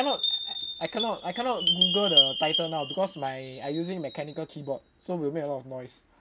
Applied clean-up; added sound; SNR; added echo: none; Chime; -1 dB; none.